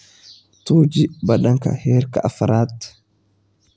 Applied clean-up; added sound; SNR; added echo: none; none; none; none.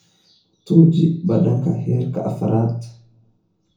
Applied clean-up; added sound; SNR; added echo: none; none; none; reverberation time 0.6 s.